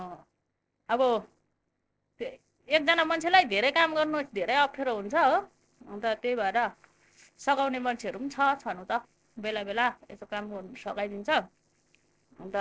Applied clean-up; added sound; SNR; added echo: neural separator model SepFormer DNS4.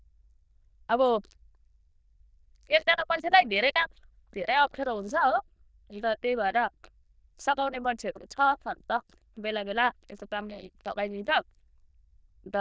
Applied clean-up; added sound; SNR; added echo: neural diffusion model UNIVERSE++.